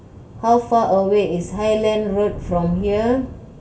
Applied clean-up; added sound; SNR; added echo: none; Thunder / Rain; 16 dB; reverberation time 0.2 s.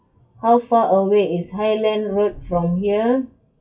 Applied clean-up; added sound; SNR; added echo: classical method WPE with log-MMSE.